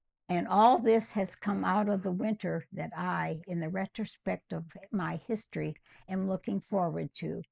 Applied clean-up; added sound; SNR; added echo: neural mask model Resemble Enhance denoiser.